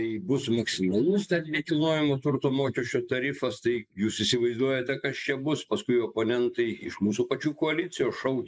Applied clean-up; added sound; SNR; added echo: neural mask model Resemble Enhance denoiser.